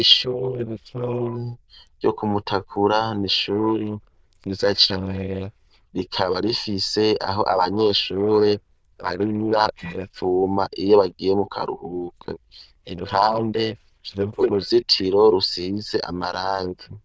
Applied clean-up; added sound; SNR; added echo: neural diffusion model UNIVERSE++.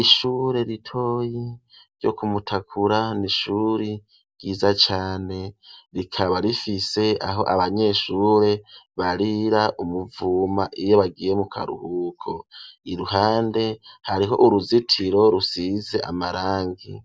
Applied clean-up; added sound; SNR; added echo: none; none; none; none.